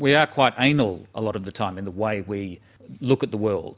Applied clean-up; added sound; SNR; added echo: none; none; none; none.